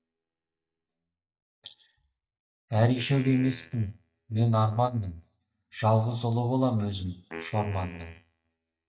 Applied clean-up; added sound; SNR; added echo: neural mask model DeepFilterNet 3.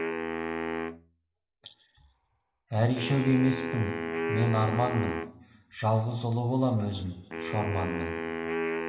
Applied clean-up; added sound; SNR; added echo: none; Wind instrument, woodwind instrument; 5 dB; reverberation time 1.0 s.